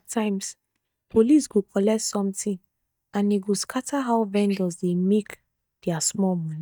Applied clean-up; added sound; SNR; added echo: neural mask model DeepFilterNet 3.